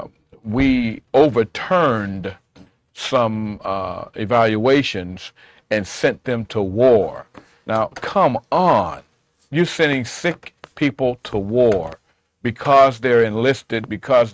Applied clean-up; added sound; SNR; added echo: neural mask model RNNoise.